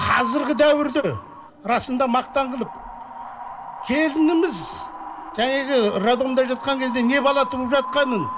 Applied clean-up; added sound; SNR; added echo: none; Wind; 11 dB; reverberation time 1.6 s.